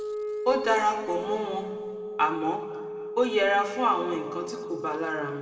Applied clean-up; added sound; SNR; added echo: none; Wind instrument, woodwind instrument; 7 dB; reverberation time 2.0 s.